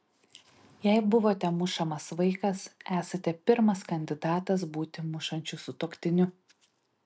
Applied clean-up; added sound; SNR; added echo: none; none; none; none.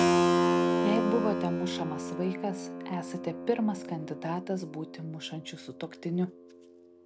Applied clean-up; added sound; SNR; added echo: none; Keyboard (musical); -3 dB; none.